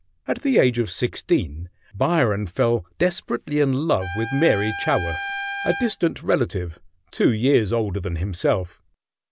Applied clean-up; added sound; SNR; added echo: none; Trumpet; 10 dB; none.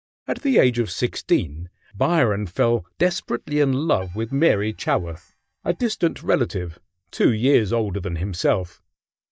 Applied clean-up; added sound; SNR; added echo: neural mask model DeepFilterNet 3.